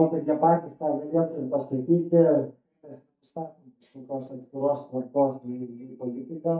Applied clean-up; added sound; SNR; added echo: neural mask model DeepFilterNet 3.